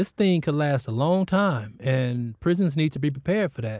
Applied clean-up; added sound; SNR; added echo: none; none; none; none.